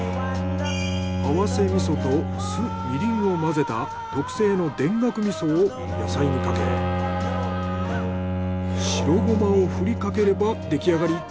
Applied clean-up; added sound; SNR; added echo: none; Bowed string instrument; 2 dB; none.